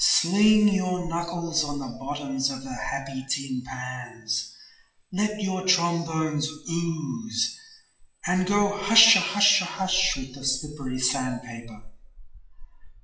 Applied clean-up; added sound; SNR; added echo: classical method WPE with log-MMSE.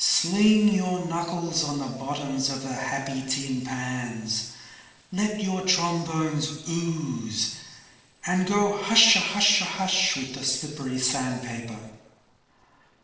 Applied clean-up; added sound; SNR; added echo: neural separator model SepFormer DNS4.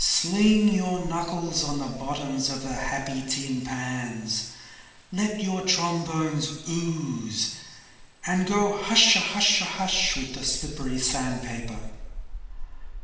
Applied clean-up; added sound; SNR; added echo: none; Rain; 12 dB; reverberation time 1.1 s.